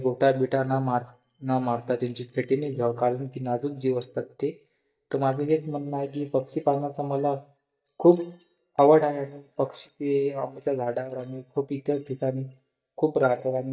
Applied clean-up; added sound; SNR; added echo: neural mask model DeepFilterNet 3.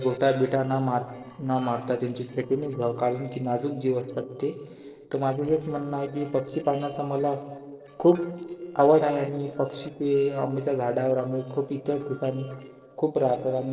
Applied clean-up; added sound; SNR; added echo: neural separator model SepFormer DNS4.